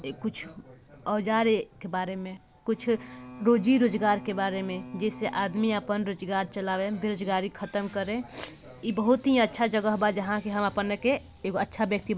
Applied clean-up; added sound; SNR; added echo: none; Bowed string instrument; 16 dB; none.